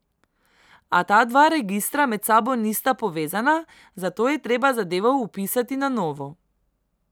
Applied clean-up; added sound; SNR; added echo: none; none; none; none.